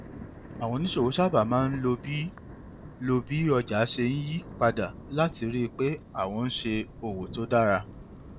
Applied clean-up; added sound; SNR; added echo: none; Thunder; 15 dB; none.